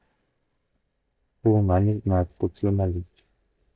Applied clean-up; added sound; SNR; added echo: neural mask model DeepFilterNet 3.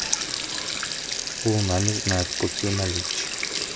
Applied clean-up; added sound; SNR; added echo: none; Sink (filling or washing); 0 dB; none.